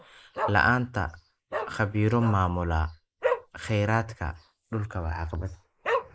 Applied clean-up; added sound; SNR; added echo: neural mask model Resemble Enhance denoiser.